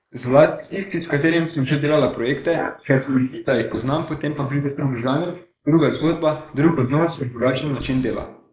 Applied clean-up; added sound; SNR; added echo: neural mask model Resemble Enhance denoiser.